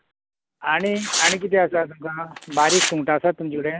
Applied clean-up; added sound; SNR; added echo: none; Tearing; 5 dB; none.